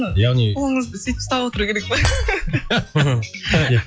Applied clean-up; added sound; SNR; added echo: classical method log-MMSE.